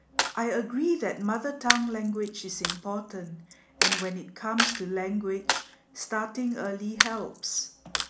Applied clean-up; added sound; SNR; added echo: none; Coin (dropping); 1 dB; none.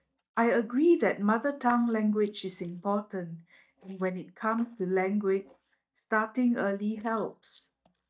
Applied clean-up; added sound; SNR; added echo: neural mask model DeepFilterNet 3.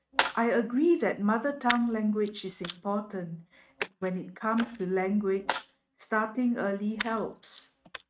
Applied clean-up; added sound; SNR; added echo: neural mask model RNNoise.